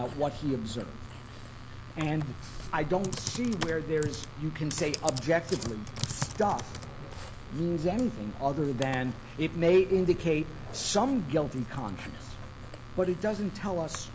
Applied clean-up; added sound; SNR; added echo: none; Computer keyboard; 9 dB; none.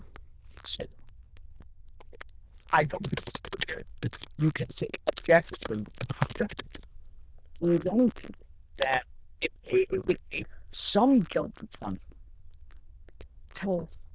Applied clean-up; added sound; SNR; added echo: neural diffusion model UNIVERSE++.